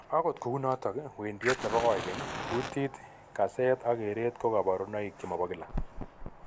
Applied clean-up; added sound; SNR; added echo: none; Fire; 9 dB; none.